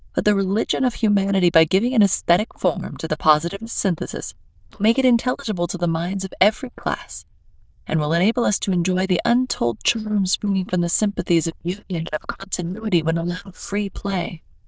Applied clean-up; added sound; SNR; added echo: neural diffusion model UNIVERSE++.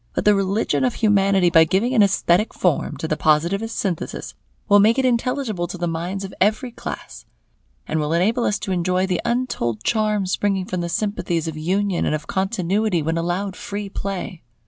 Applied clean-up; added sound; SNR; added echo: none; none; none; none.